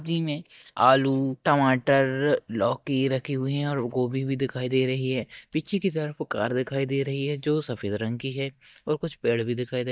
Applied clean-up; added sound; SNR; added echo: neural mask model DeepFilterNet 3.